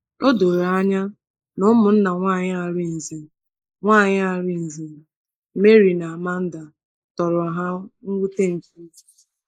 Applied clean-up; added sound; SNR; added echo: neural mask model Resemble Enhance denoiser.